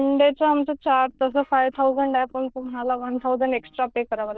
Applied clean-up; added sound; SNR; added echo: neural diffusion model UNIVERSE++.